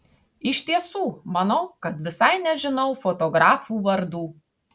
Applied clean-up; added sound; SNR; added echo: none; none; none; none.